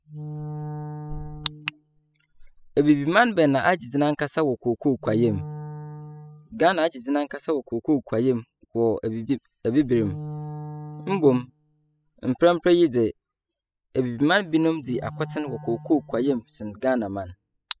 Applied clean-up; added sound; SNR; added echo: classical method spectral subtraction.